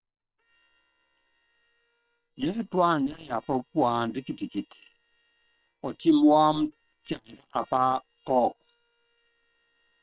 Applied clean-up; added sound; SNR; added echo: neural separator model SepFormer WHAM!.